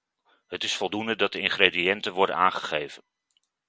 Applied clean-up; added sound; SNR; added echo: none; none; none; none.